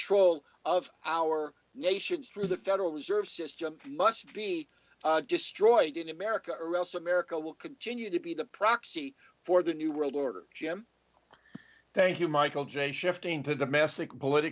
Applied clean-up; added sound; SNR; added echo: none; Snare drum; 16 dB; none.